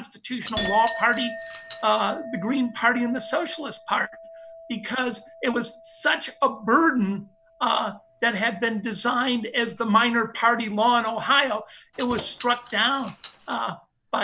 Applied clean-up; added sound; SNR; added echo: none; Chink, clink + Keys jangling; 15 dB; none.